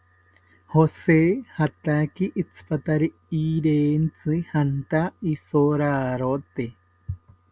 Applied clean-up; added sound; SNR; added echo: none; none; none; none.